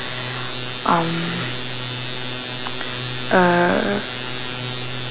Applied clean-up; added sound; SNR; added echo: none; none; none; none.